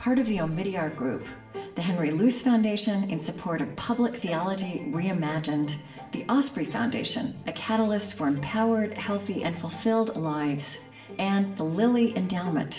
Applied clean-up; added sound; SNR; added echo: none; none; none; reverberation time 0.6 s.